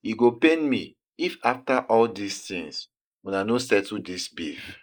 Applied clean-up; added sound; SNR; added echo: neural mask model Resemble Enhance denoiser.